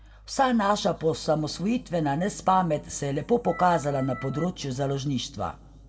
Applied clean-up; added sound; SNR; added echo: none; Organ; 15 dB; reverberation time 1.3 s.